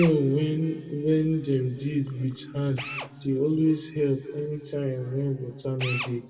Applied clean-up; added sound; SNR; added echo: none; Drill; 16 dB; reverberation time 2.4 s.